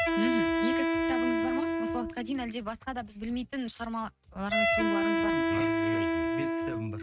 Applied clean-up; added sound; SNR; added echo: neural mask model RNNoise.